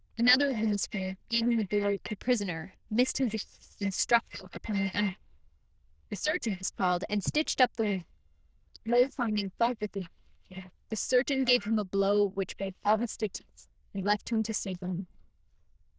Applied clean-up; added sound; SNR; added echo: neural diffusion model UNIVERSE++.